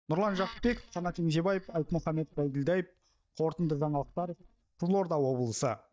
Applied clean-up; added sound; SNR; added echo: neural mask model DeepFilterNet 3.